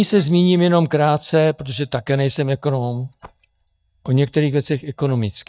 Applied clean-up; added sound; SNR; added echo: neural mask model DeepFilterNet 3.